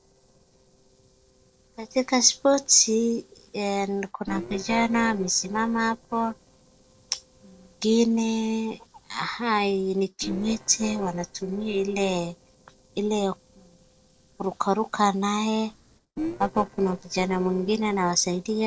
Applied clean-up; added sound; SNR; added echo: neural separator model SepFormer DNS4.